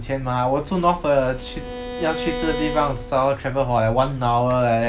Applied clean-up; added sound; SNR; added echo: none; Subway, metro, underground + Bowed string instrument; 10 dB; none.